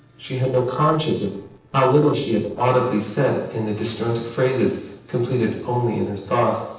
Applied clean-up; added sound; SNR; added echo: neural separator model SepFormer DNS4.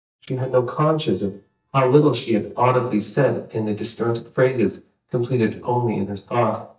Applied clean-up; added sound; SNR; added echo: neural mask model DeepFilterNet 3.